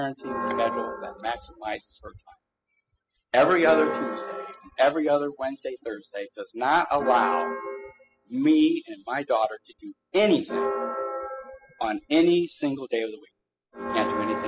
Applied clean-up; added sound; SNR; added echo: classical method spectral subtraction.